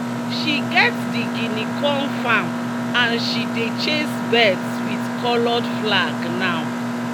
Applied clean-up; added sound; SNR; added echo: none; Mechanisms; 1 dB; none.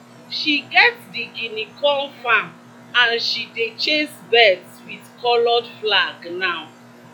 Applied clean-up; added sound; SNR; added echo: classical method log-MMSE.